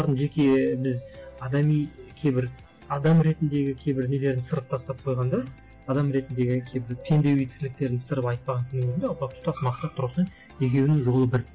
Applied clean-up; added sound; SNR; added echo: none; none; none; none.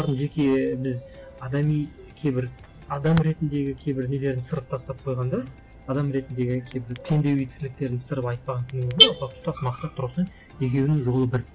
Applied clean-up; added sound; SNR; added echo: none; Alarm / Car; 6 dB; none.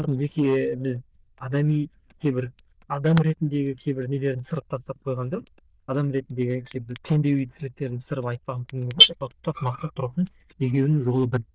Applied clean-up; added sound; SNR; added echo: neural diffusion model UNIVERSE++.